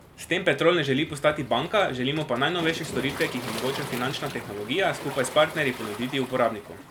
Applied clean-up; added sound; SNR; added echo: none; Waves, surf; 13 dB; none.